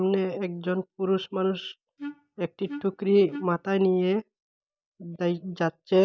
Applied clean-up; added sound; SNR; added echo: neural mask model DeepFilterNet 3.